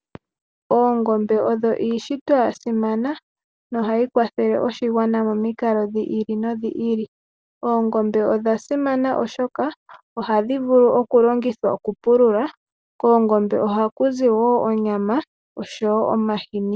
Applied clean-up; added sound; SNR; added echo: none; none; none; none.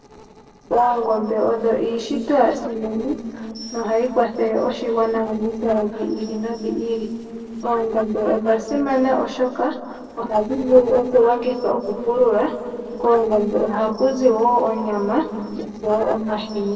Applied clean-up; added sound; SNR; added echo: neural separator model SepFormer DNS4.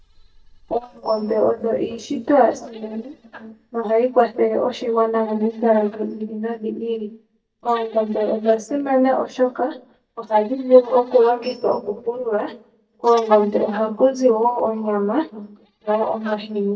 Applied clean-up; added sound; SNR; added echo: neural mask model DeepFilterNet 3.